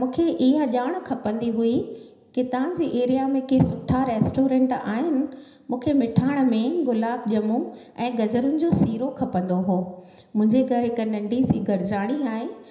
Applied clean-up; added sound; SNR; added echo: none; none; none; reverberation time 0.9 s.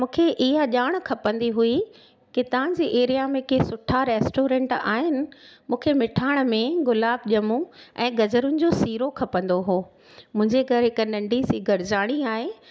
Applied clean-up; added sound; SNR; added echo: none; none; none; none.